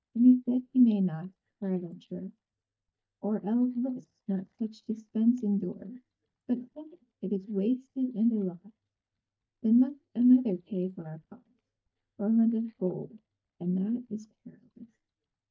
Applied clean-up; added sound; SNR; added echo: neural mask model DeepFilterNet 3.